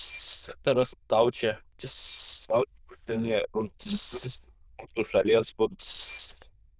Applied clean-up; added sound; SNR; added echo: neural diffusion model UNIVERSE++.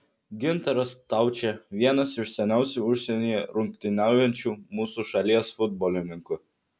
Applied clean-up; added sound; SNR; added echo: none; none; none; none.